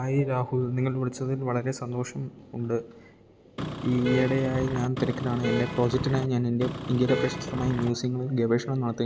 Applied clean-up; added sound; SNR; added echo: none; Vehicle horn, car horn, honking; 5 dB; none.